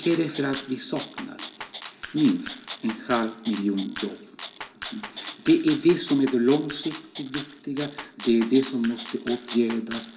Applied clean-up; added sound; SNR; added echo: none; Rattle (instrument); 14 dB; reverberation time 0.2 s.